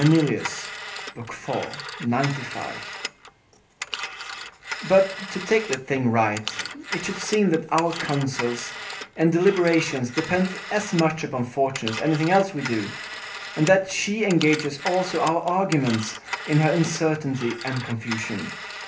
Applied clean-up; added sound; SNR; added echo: none; Telephone; 11 dB; reverberation time 0.3 s.